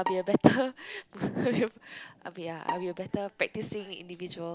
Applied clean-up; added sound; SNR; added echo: none; Bowed string instrument; 11 dB; none.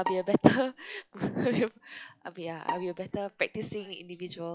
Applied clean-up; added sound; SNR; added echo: classical method log-MMSE.